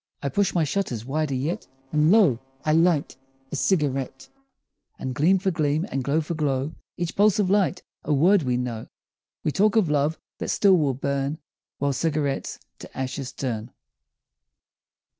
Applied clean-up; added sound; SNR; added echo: neural separator model SepFormer DNS4.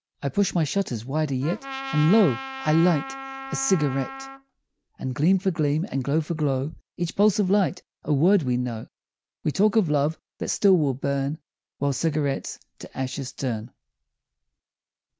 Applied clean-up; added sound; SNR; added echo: none; Trumpet; 10 dB; none.